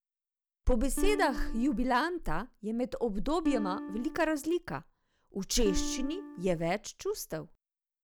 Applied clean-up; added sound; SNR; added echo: none; Acoustic guitar; 8 dB; none.